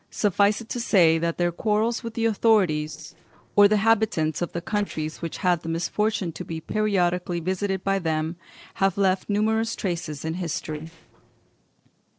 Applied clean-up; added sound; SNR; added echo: neural separator model SepFormer DNS4.